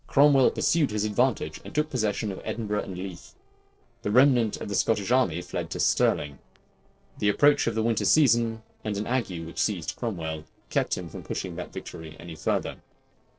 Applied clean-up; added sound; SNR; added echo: neural separator model SepFormer DNS4.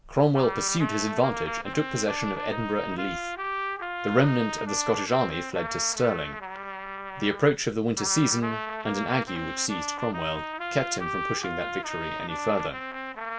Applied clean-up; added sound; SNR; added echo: none; Trumpet; 6 dB; none.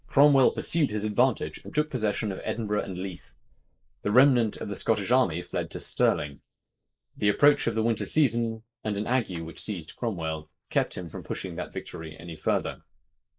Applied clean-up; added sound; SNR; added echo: neural mask model Resemble Enhance denoiser.